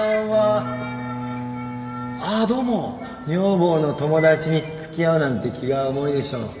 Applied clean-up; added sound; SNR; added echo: none; Bowed string instrument; 9 dB; reverberation time 2.3 s.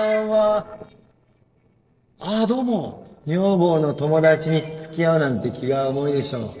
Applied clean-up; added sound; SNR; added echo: neural separator model SepFormer DNS4.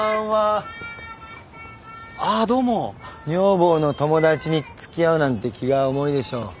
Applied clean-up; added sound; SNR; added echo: none; none; none; none.